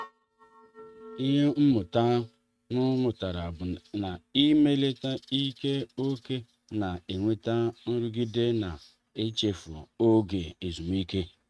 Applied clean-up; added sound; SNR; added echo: neural mask model RNNoise.